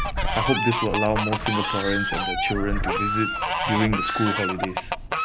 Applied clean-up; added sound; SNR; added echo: none; Fowl; 0 dB; none.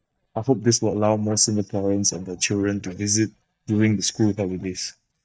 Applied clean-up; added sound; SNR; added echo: neural mask model DeepFilterNet 3.